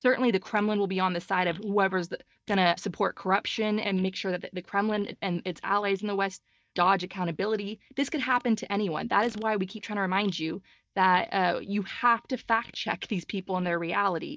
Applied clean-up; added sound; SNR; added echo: neural mask model DeepFilterNet 3.